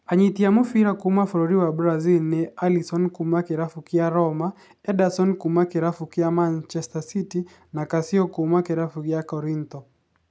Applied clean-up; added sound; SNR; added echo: none; none; none; none.